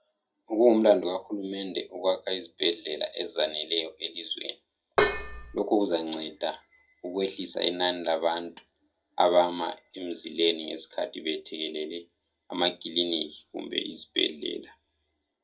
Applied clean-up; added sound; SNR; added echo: none; Dishes, pots, and pans; -2 dB; reverberation time 0.2 s.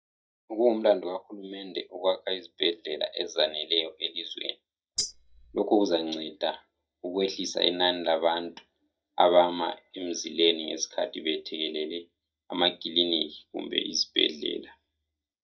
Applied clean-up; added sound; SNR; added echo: neural mask model DeepFilterNet 3.